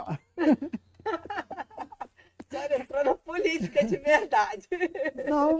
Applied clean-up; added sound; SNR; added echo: neural mask model RNNoise.